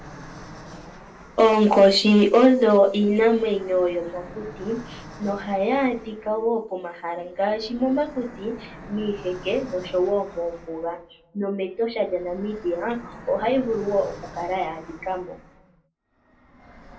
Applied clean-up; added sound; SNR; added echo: none; Fixed-wing aircraft, airplane; 20 dB; reverberation time 0.2 s.